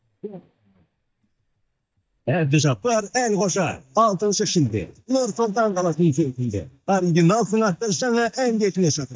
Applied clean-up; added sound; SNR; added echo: neural mask model DeepFilterNet 3.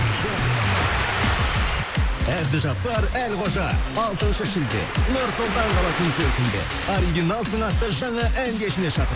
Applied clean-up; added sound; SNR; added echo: none; Ocean; 7 dB; none.